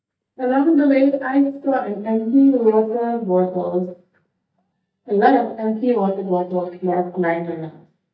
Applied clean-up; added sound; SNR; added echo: neural mask model DeepFilterNet 3.